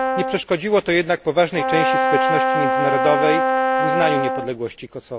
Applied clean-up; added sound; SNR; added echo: none; Brass instrument; -1 dB; none.